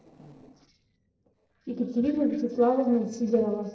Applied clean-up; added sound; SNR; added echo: neural separator model SepFormer DNS4.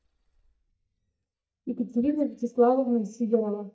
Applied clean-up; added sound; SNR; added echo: neural mask model DeepFilterNet 3.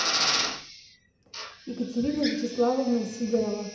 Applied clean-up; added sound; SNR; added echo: none; Drill; 3 dB; reverberation time 0.8 s.